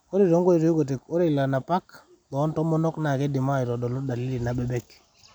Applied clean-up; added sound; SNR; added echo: none; none; none; none.